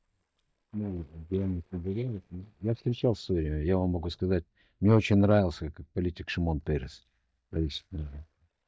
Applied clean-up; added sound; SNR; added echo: neural mask model DeepFilterNet 3.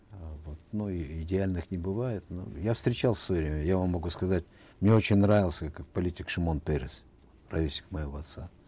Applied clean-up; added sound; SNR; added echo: none; none; none; none.